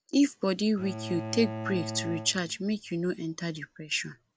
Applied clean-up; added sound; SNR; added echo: none; Bowed string instrument; 10 dB; none.